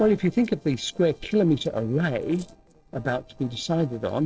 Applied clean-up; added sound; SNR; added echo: neural separator model SepFormer DNS4.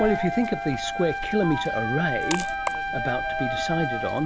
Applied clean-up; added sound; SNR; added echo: none; Coin (dropping) + Wind instrument, woodwind instrument; 2 dB; none.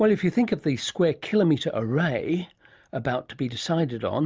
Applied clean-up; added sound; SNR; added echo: none; none; none; none.